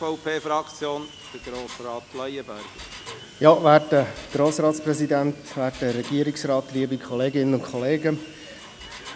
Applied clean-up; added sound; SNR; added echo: none; Engine + Sawing; 19 dB; none.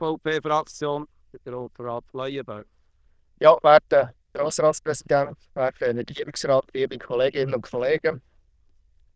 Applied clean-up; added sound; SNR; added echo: neural diffusion model UNIVERSE++.